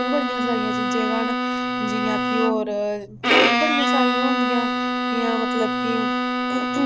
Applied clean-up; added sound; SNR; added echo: none; Bowed string instrument; -5 dB; none.